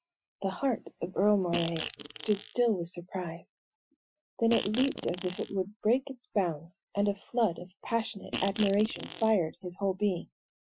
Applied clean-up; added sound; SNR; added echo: classical method Wiener filter.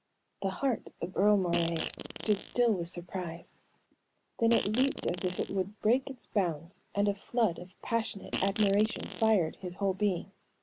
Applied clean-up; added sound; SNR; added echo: none; Fart; 8 dB; none.